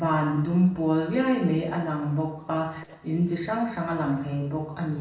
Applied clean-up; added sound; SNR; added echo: neural separator model SepFormer DNS4.